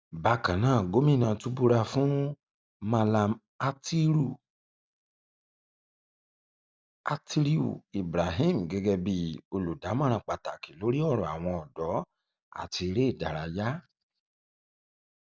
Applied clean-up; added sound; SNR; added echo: none; none; none; none.